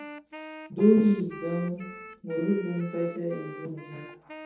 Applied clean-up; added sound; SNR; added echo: none; Wind instrument, woodwind instrument; 16 dB; reverberation time 0.7 s.